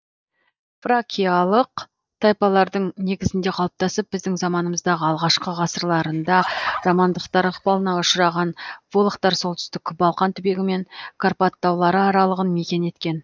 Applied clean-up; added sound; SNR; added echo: neural mask model DeepFilterNet 3.